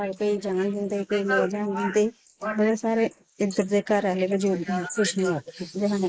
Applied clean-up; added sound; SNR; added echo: neural mask model Resemble Enhance denoiser.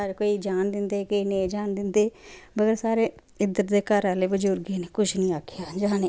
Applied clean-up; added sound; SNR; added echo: none; none; none; none.